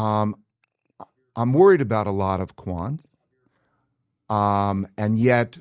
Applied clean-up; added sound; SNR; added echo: neural mask model DeepFilterNet 3.